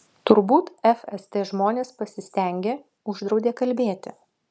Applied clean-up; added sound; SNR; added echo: none; none; none; none.